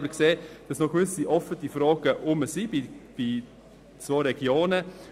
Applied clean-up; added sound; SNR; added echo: none; none; none; none.